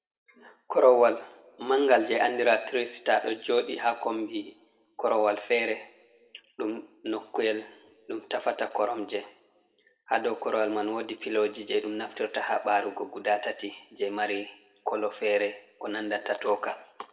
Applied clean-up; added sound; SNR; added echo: none; none; none; reverberation time 1.1 s.